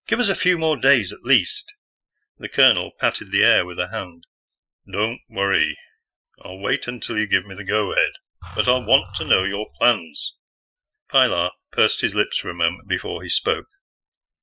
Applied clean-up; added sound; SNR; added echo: classical method Wiener filter.